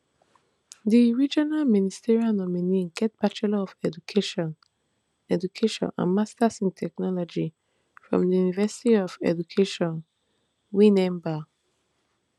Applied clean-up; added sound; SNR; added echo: none; none; none; none.